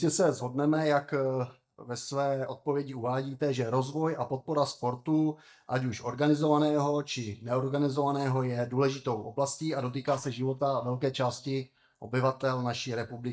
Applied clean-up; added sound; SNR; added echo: neural mask model DeepFilterNet 3.